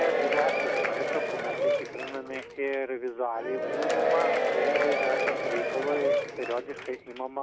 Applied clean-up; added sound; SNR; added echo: none; Applause / Crowd / Cheering; -4 dB; none.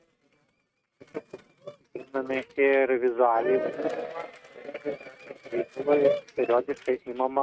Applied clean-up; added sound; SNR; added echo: neural mask model RNNoise.